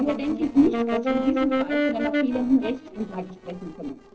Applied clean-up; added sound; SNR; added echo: neural separator model SepFormer DNS4.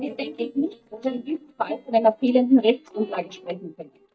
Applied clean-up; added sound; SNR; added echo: neural mask model DeepFilterNet 3.